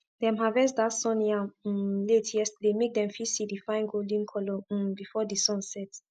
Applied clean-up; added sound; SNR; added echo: none; none; none; none.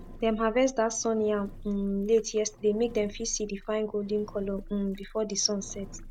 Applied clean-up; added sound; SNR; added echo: none; Engine; 16 dB; none.